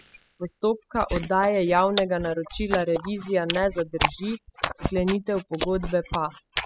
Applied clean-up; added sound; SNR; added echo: classical method spectral subtraction.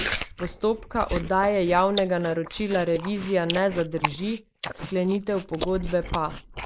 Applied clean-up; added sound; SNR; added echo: neural mask model Resemble Enhance denoiser.